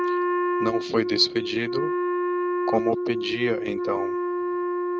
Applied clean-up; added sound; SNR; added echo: neural mask model RNNoise.